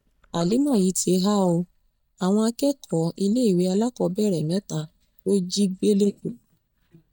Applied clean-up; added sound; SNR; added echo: neural mask model DeepFilterNet 3.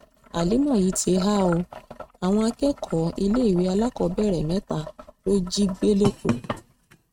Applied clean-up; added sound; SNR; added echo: neural mask model RNNoise.